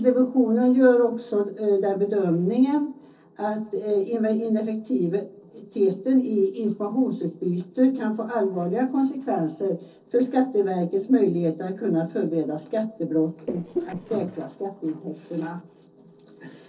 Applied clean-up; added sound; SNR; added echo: neural separator model SepFormer DNS4.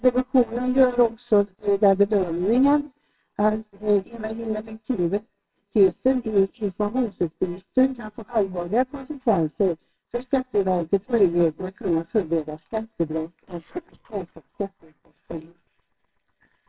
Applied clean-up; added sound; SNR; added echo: neural separator model SepFormer WHAMR!.